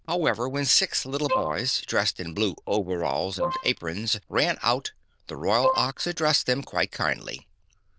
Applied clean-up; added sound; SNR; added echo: neural diffusion model UNIVERSE++.